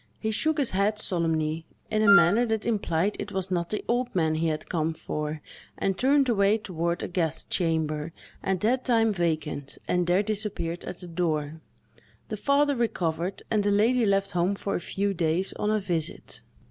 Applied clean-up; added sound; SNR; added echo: none; Wind instrument, woodwind instrument; 0 dB; none.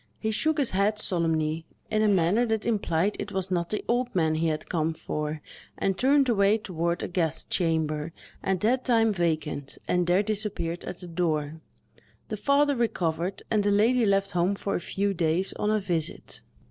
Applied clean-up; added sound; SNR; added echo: neural separator model SepFormer DNS4.